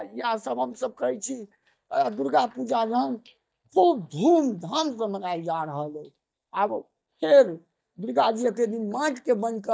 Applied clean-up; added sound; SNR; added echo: neural mask model DeepFilterNet 3.